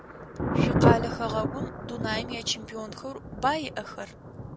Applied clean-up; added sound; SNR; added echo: none; Thunder; -4 dB; none.